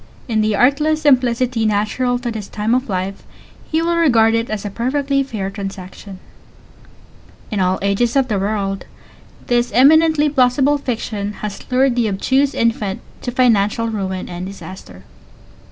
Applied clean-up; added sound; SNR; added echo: none; none; none; none.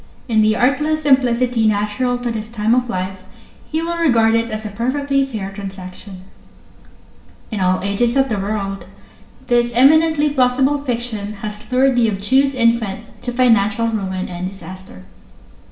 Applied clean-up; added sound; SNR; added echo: none; none; none; reverberation time 0.8 s.